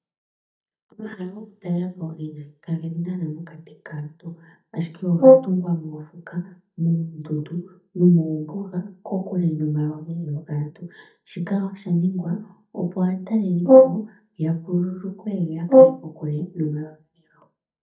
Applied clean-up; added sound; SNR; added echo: neural mask model DeepFilterNet 3.